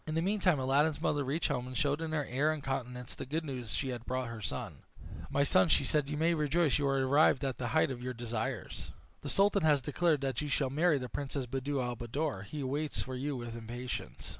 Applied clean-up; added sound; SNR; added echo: none; none; none; none.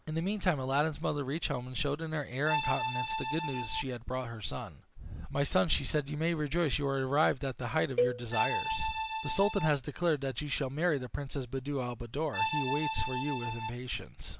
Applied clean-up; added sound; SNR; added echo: none; Accordion + Cowbell; -1 dB; none.